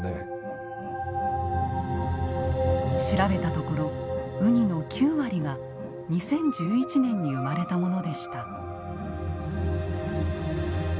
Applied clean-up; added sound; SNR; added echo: none; Wild animals; 17 dB; none.